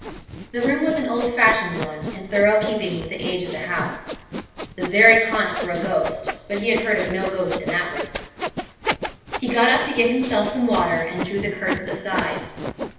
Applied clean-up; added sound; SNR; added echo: none; Sawing; 9 dB; reverberation time 0.9 s.